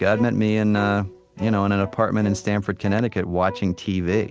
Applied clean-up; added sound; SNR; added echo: none; none; none; none.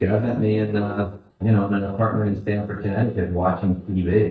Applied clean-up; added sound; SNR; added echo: neural mask model DeepFilterNet 3.